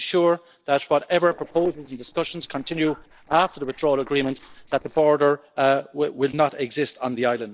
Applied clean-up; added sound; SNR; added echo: neural separator model SepFormer DNS4.